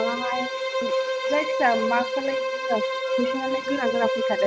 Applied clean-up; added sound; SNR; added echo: none; Bowed string instrument; -2 dB; none.